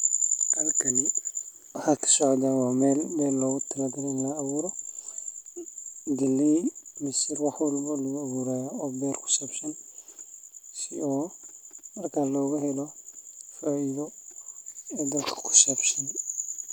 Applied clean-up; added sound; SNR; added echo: none; none; none; none.